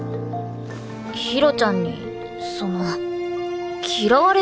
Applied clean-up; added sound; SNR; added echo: none; none; none; none.